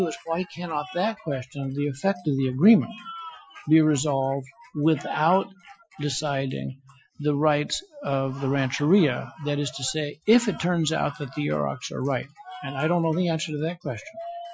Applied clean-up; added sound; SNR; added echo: classical method Wiener filter.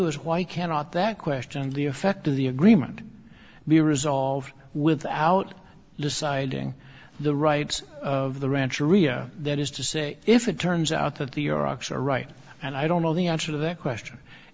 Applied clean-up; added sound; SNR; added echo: none; none; none; none.